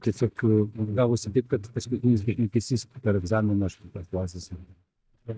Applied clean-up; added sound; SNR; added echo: neural mask model DeepFilterNet 3.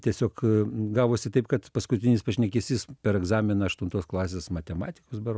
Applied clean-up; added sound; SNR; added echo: none; none; none; none.